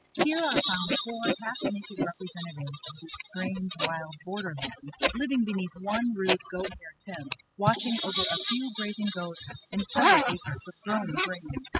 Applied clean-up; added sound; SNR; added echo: classical method spectral subtraction.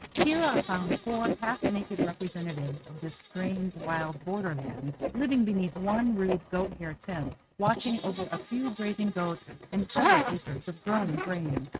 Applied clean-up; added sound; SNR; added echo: neural mask model RNNoise.